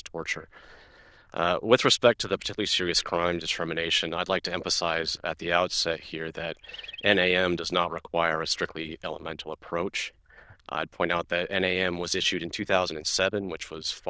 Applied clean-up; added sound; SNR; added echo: neural diffusion model UNIVERSE++.